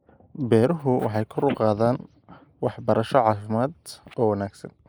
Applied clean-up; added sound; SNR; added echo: neural mask model Resemble Enhance denoiser.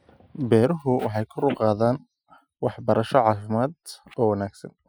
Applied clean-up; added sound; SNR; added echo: classical method Wiener filter.